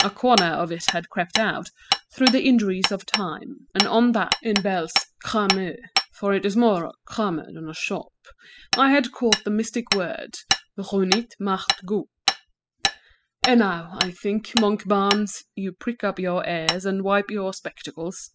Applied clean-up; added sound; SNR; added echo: classical method spectral subtraction.